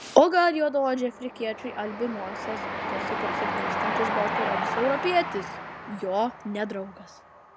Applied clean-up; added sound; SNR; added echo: none; Train; 5 dB; none.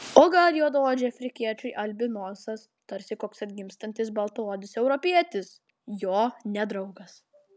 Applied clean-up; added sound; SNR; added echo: none; none; none; none.